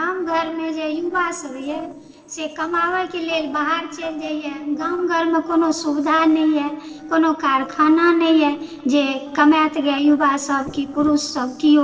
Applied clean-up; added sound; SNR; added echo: neural separator model SepFormer DNS4.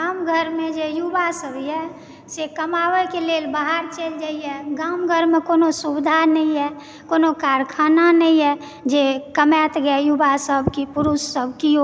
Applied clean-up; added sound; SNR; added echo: none; none; none; none.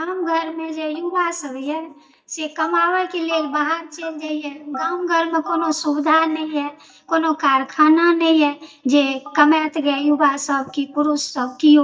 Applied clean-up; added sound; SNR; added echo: neural mask model DeepFilterNet 3.